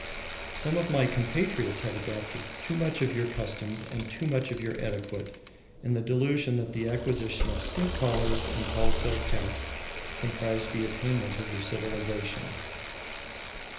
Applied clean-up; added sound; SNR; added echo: none; Bicycle; 2 dB; reverberation time 0.8 s.